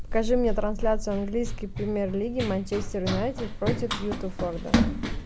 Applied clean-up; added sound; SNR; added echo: none; Run; 0 dB; none.